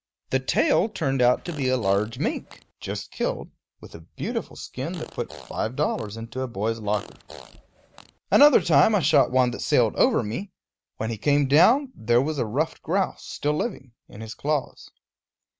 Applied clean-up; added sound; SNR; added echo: none; Fart; 19 dB; none.